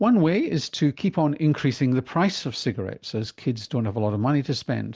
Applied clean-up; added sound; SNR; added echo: none; none; none; none.